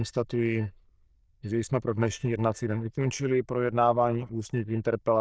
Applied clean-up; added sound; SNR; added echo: neural diffusion model UNIVERSE++.